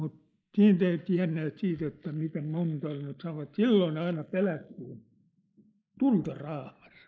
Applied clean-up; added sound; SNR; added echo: neural mask model Resemble Enhance denoiser.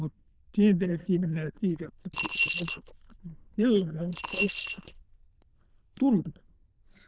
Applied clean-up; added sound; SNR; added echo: neural diffusion model UNIVERSE++.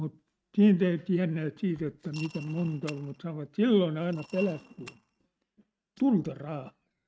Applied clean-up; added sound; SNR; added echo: neural mask model RNNoise.